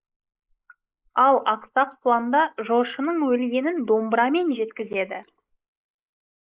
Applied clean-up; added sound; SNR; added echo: neural mask model Resemble Enhance denoiser.